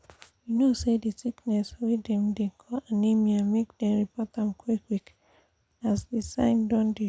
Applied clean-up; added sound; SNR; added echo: none; none; none; none.